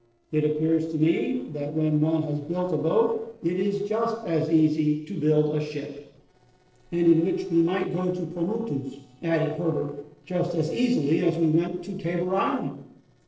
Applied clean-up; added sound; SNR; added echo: neural separator model SepFormer DNS4.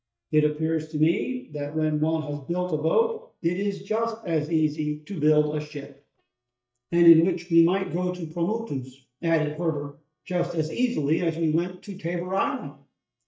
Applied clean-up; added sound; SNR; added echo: neural mask model DeepFilterNet 3.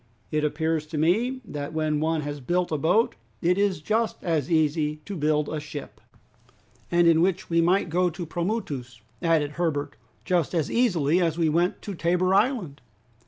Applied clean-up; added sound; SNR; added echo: none; none; none; none.